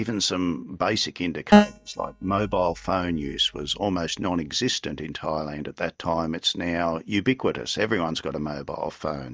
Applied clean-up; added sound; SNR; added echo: neural mask model DeepFilterNet 3.